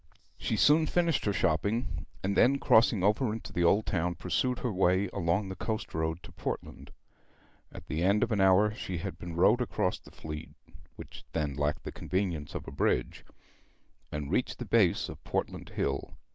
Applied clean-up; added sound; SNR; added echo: none; none; none; none.